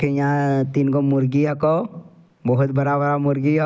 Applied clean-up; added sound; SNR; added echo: none; none; none; none.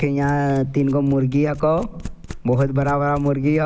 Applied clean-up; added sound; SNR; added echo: none; Domestic sounds, home sounds; 16 dB; none.